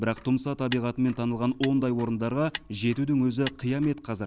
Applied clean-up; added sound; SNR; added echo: none; Motor vehicle (road); 16 dB; none.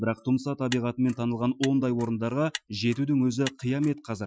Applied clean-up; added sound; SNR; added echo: classical method Wiener filter.